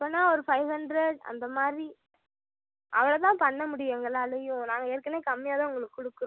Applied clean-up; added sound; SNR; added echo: none; none; none; none.